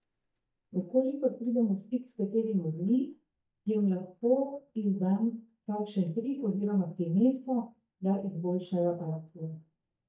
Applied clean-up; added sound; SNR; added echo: neural mask model DeepFilterNet 3.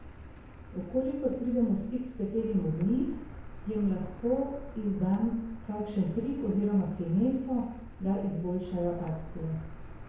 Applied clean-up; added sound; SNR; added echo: none; Car; 13 dB; reverberation time 0.9 s.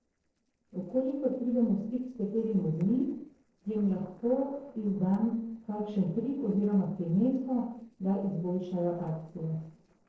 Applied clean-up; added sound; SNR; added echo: neural separator model SepFormer DNS4.